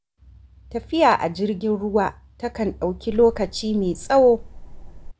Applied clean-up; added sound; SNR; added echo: none; Tick-tock; 14 dB; none.